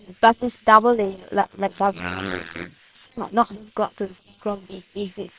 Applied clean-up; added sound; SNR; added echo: neural separator model SepFormer WHAM!.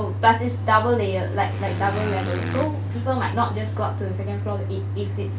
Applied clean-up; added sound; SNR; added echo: none; Motorcycle; 12 dB; none.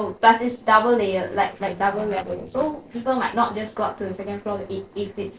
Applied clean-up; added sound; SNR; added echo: neural separator model SepFormer DNS4.